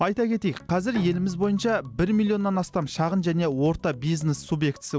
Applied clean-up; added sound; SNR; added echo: none; Bowed string instrument; 20 dB; none.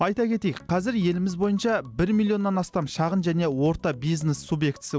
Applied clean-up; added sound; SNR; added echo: none; none; none; none.